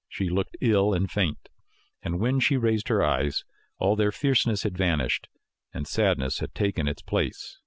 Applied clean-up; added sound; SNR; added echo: none; none; none; none.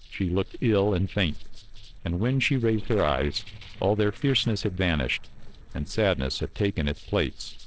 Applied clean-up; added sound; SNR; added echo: neural separator model SepFormer DNS4.